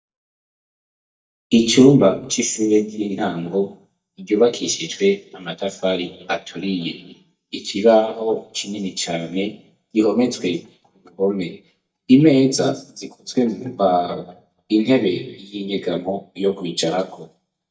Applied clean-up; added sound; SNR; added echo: neural mask model DeepFilterNet 3.